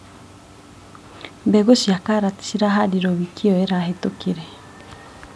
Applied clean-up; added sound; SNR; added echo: none; none; none; none.